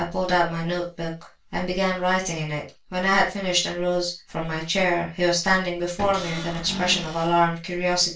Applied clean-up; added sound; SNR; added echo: none; Cupboard open or close / Door; 10 dB; reverberation time 0.2 s.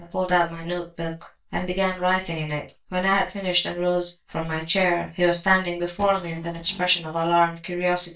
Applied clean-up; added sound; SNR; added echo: neural mask model DeepFilterNet 3.